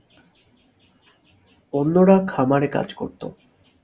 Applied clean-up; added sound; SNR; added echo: none; none; none; none.